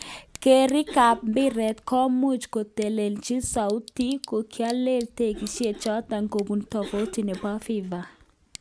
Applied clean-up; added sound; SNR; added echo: none; Cough + Tick / Bicycle; 19 dB; none.